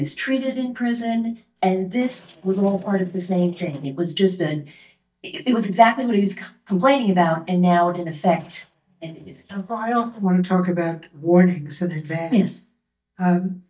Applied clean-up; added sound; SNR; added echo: neural mask model DeepFilterNet 3.